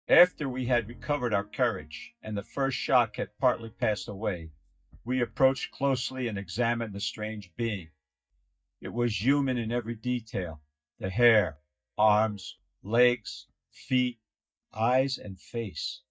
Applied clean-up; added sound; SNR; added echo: neural mask model DeepFilterNet 3.